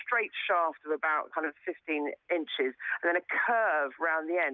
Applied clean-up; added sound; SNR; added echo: none; none; none; none.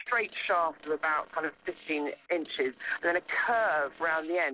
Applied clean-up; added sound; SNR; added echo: neural separator model SepFormer DNS4.